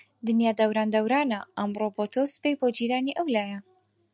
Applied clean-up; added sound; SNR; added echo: none; none; none; none.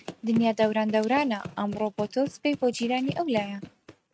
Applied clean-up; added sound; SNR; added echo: neural mask model RNNoise.